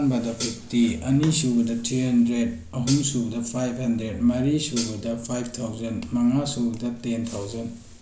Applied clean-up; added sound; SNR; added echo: none; Hi-hat; 10 dB; none.